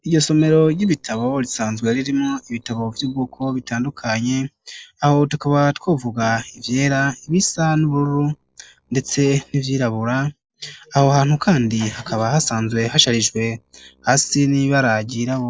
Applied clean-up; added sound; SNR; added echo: neural separator model SepFormer DNS4.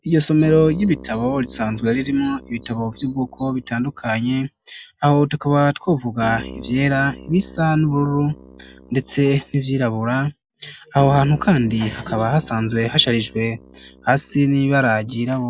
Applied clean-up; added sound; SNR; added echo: none; Keyboard (musical); 18 dB; none.